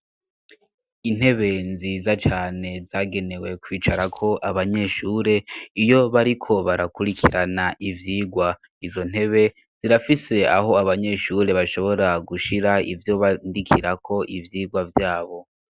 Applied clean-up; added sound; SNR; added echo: none; Rattle (instrument); 19 dB; none.